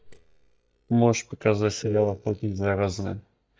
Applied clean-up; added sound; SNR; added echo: neural mask model DeepFilterNet 3.